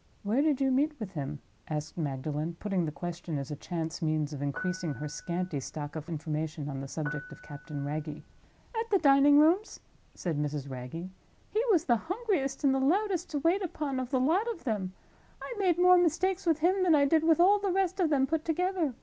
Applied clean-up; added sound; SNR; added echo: none; Piano; 16 dB; none.